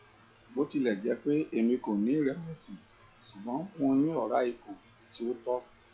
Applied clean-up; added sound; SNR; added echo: classical method log-MMSE.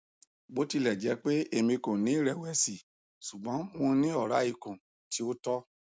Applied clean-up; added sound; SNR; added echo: none; none; none; none.